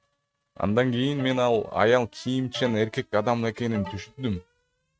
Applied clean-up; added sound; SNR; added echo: neural mask model RNNoise.